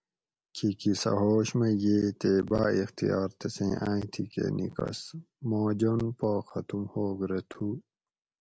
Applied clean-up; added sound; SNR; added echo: none; none; none; none.